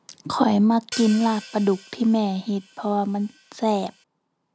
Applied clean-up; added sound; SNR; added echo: none; Hi-hat; 18 dB; none.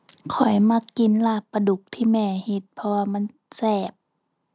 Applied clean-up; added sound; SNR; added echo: none; none; none; none.